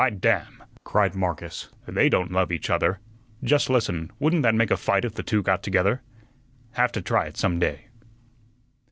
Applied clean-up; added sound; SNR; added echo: none; none; none; none.